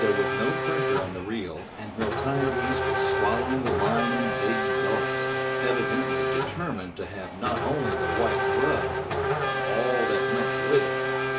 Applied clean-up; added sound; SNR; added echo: none; Race car, auto racing / Accelerating, revving, vroom; -3 dB; reverberation time 0.2 s.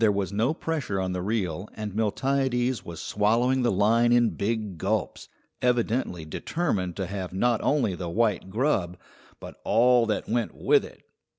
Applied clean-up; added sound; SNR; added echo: none; none; none; none.